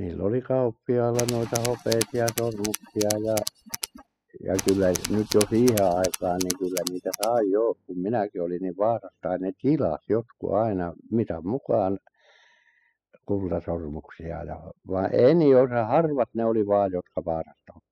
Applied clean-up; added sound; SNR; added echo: classical method spectral subtraction.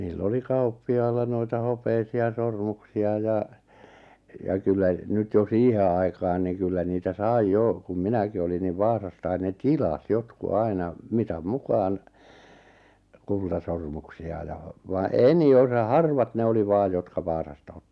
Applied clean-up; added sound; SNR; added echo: none; none; none; none.